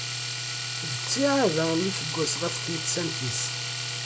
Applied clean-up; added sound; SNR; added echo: none; Domestic sounds, home sounds; 2 dB; none.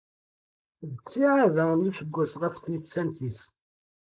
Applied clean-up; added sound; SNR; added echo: neural mask model Resemble Enhance denoiser.